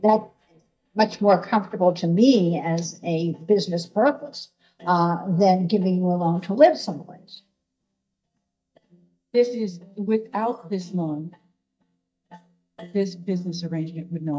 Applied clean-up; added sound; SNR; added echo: neural mask model DeepFilterNet 3.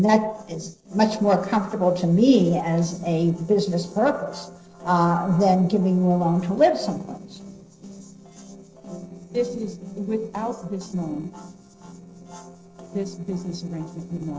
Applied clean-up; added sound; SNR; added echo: neural separator model SepFormer DNS4.